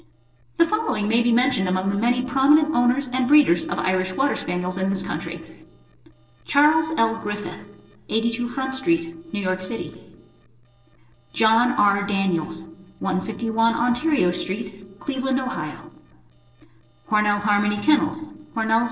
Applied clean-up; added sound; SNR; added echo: neural separator model SepFormer DNS4.